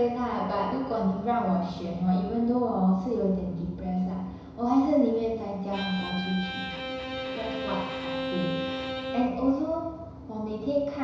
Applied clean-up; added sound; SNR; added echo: none; Bowed string instrument; 6 dB; reverberation time 1.0 s.